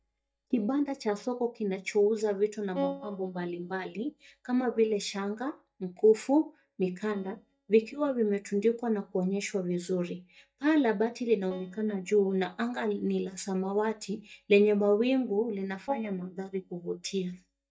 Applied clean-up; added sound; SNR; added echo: neural mask model DeepFilterNet 3.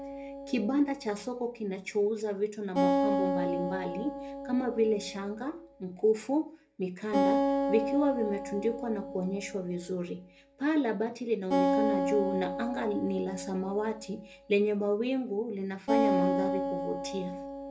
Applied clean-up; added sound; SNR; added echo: none; Acoustic guitar; 2 dB; reverberation time 0.3 s.